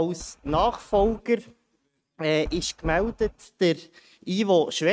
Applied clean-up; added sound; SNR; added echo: neural mask model RNNoise.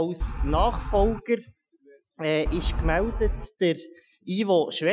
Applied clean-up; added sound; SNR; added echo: classical method Wiener filter.